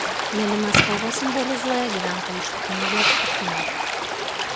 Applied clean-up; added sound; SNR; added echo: none; Fireworks + Stream; -4 dB; none.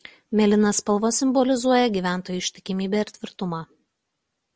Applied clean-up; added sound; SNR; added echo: none; none; none; none.